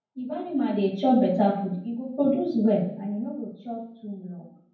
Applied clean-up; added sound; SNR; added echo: none; none; none; reverberation time 0.9 s.